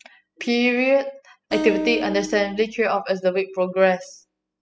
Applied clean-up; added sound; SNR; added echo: classical method spectral subtraction.